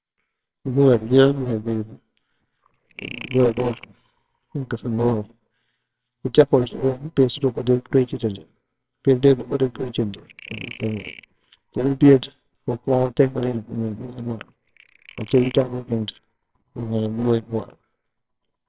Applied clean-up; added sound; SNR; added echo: neural separator model SepFormer WHAMR!.